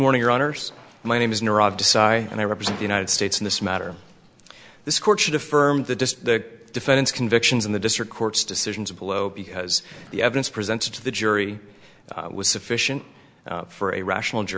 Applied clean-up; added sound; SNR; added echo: none; none; none; none.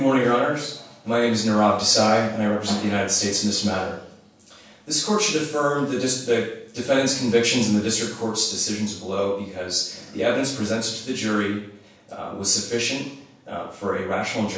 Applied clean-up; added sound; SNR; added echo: none; none; none; reverberation time 0.7 s.